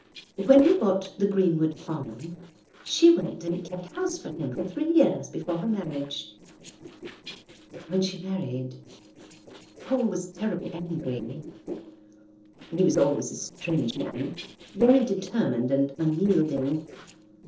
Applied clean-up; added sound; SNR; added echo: neural separator model SepFormer DNS4.